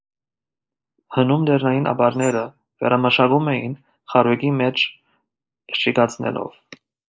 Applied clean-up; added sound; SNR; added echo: neural mask model Resemble Enhance denoiser.